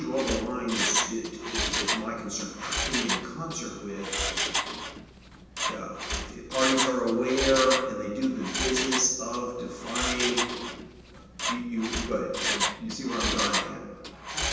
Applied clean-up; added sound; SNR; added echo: none; Mechanisms; 1 dB; reverberation time 1.2 s.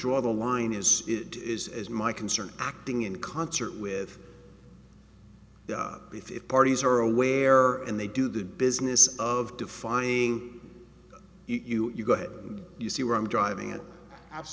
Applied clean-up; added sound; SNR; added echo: none; none; none; none.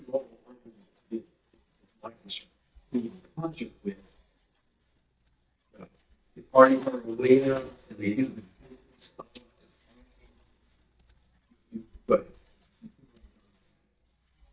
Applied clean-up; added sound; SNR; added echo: neural mask model DeepFilterNet 3.